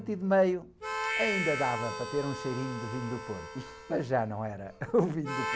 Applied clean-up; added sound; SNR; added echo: none; Harmonica; 6 dB; none.